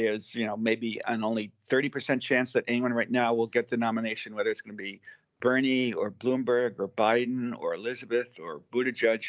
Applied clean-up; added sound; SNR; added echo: none; none; none; none.